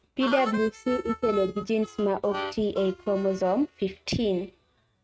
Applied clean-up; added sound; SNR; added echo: neural mask model RNNoise.